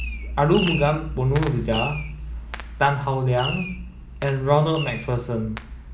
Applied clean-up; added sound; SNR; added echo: none; Fireworks; 13 dB; none.